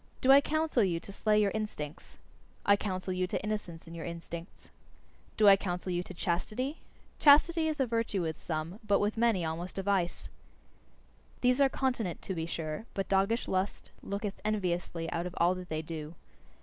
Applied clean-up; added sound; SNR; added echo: none; none; none; none.